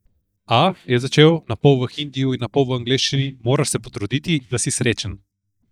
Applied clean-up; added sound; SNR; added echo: neural mask model DeepFilterNet 3.